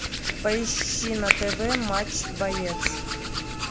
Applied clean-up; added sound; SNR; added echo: none; Hands; 0 dB; none.